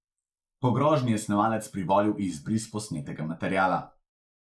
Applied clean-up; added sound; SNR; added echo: neural mask model Resemble Enhance denoiser.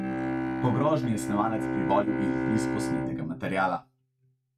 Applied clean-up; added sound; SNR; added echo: neural mask model RNNoise.